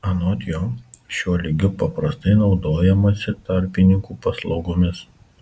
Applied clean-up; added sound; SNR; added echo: none; none; none; none.